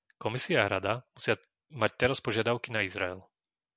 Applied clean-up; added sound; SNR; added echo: none; none; none; none.